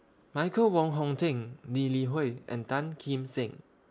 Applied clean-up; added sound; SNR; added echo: none; none; none; none.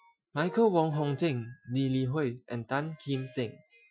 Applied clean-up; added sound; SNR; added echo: classical method Wiener filter.